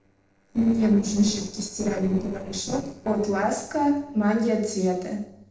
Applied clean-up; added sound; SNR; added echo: neural separator model SepFormer DNS4.